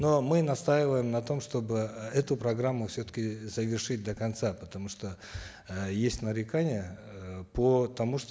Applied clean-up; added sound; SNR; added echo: none; none; none; none.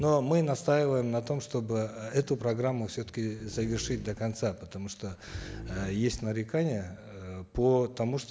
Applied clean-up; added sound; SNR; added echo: none; Dog; 13 dB; none.